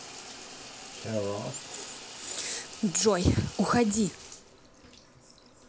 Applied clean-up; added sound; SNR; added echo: none; Bathtub (filling or washing) / Water tap, faucet; 9 dB; none.